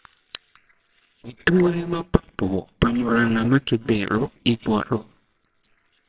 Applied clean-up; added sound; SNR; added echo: neural separator model SepFormer WHAMR!.